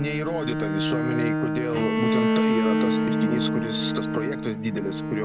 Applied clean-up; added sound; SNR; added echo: none; Bowed string instrument + Bowed string instrument; -5 dB; none.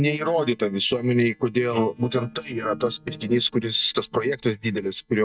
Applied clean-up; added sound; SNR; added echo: neural mask model DeepFilterNet 3.